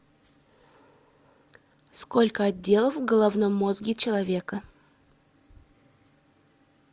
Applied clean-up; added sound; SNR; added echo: none; none; none; none.